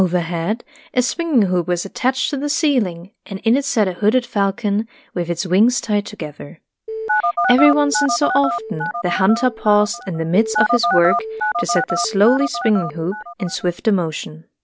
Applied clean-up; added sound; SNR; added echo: none; Telephone; 3 dB; none.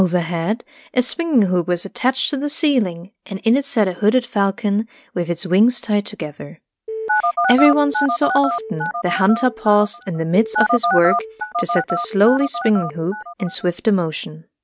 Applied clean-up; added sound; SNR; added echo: neural mask model RNNoise.